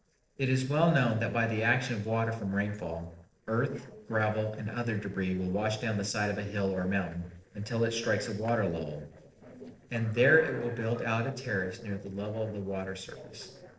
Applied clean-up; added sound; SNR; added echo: neural separator model SepFormer DNS4.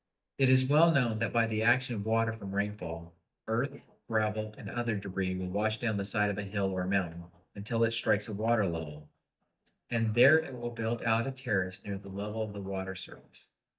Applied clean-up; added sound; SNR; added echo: neural mask model DeepFilterNet 3.